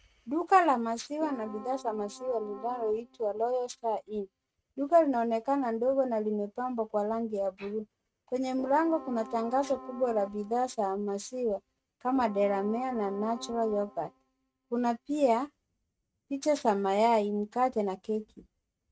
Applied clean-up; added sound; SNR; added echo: neural mask model RNNoise.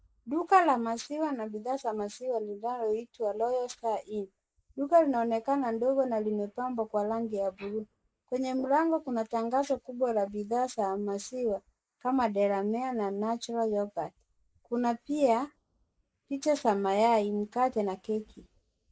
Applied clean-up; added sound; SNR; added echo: neural mask model Resemble Enhance denoiser.